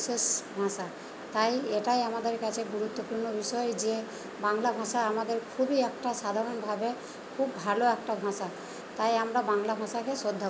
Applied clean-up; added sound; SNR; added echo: none; none; none; none.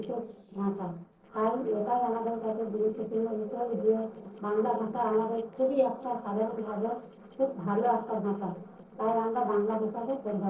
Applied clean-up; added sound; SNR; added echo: neural separator model SepFormer DNS4.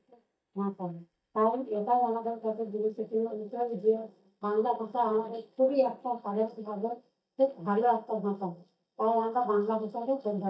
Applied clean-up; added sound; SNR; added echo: neural mask model DeepFilterNet 3.